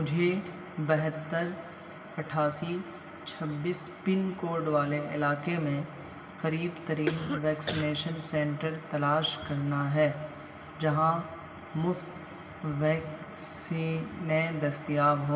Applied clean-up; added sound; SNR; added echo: none; Cough; 4 dB; reverberation time 2.0 s.